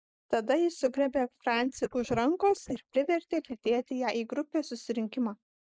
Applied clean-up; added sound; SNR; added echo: neural mask model Resemble Enhance denoiser.